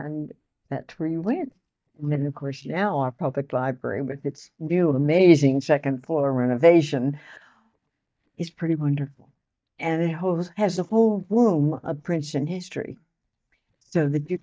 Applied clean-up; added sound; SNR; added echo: neural mask model DeepFilterNet 3.